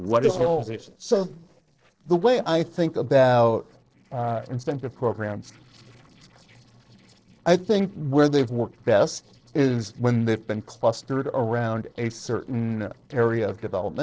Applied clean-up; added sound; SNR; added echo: neural separator model SepFormer DNS4.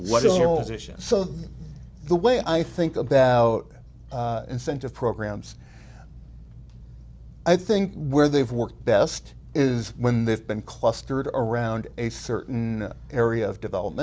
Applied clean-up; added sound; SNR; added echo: none; none; none; none.